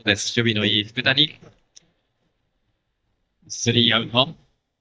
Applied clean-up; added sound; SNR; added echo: neural mask model DeepFilterNet 3.